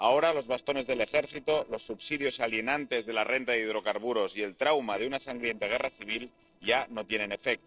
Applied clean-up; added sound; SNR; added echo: neural separator model SepFormer DNS4.